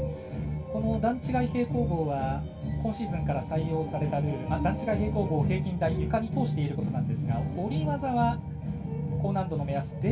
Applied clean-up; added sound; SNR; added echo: none; none; none; reverberation time 0.2 s.